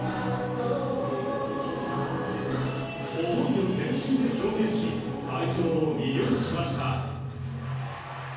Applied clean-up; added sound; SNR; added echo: none; Breathing; 17 dB; reverberation time 1.3 s.